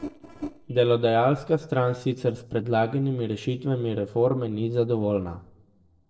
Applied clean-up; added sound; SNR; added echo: neural separator model SepFormer DNS4.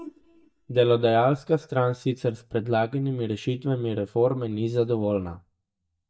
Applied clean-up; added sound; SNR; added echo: neural mask model DeepFilterNet 3.